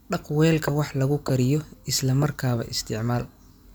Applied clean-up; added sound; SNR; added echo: none; Walk, footsteps; 16 dB; none.